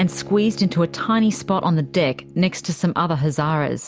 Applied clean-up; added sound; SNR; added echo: none; Bowed string instrument; 19 dB; none.